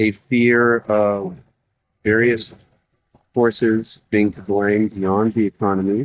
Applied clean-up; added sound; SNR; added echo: neural mask model DeepFilterNet 3.